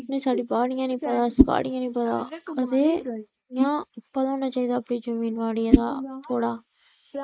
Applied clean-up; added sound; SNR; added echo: neural mask model Resemble Enhance denoiser.